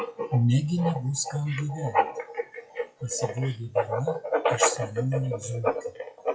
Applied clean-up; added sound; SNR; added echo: classical method WPE with log-MMSE.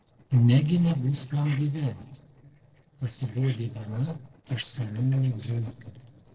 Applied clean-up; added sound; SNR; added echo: neural separator model SepFormer DNS4.